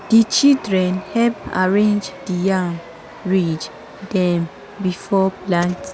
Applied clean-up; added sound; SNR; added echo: none; Chatter / Subway, metro, underground; 17 dB; none.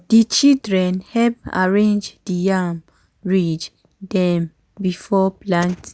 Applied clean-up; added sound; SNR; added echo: none; none; none; none.